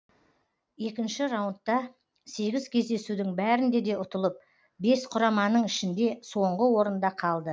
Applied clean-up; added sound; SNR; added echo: none; none; none; none.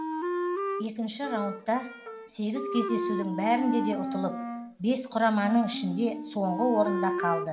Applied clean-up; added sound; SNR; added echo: none; Wind instrument, woodwind instrument; 4 dB; reverberation time 0.6 s.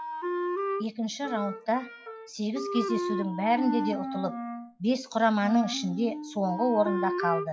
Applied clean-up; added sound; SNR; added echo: classical method WPE with log-MMSE.